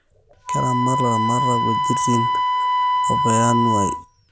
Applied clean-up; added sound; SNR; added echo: none; Wind instrument, woodwind instrument; -3 dB; none.